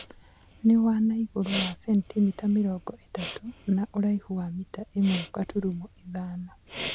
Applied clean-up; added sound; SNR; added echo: none; Respiratory sounds; 11 dB; none.